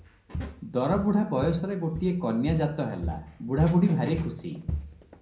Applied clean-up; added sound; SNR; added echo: none; Walk, footsteps; 10 dB; reverberation time 0.6 s.